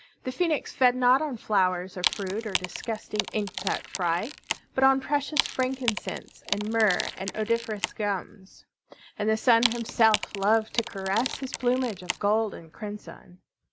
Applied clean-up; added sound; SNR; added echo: none; Wood; 7 dB; none.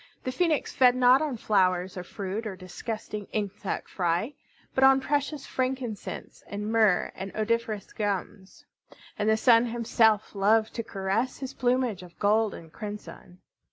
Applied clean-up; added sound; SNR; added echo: none; none; none; none.